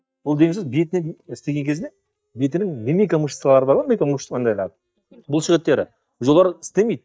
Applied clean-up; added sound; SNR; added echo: neural mask model DeepFilterNet 3.